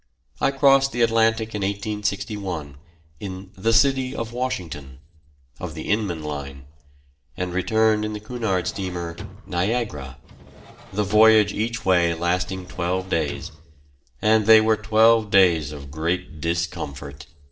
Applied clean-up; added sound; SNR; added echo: neural separator model SepFormer DNS4.